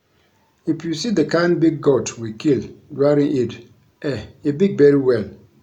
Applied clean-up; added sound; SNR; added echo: none; none; none; none.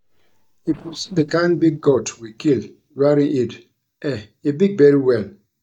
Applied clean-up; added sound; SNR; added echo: neural mask model DeepFilterNet 3.